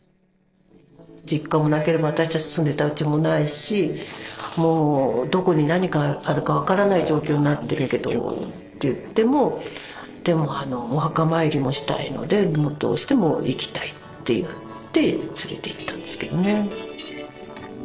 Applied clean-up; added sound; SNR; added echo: neural separator model SepFormer DNS4.